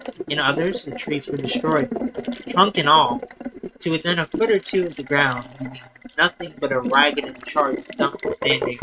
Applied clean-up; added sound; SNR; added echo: neural mask model RNNoise.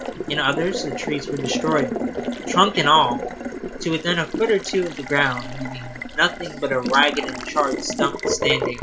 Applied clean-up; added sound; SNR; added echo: none; Water tap, faucet; 5 dB; none.